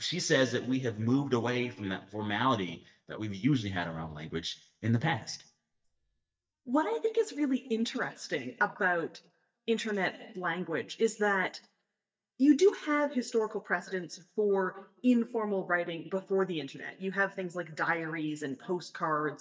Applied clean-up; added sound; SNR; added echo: neural mask model DeepFilterNet 3.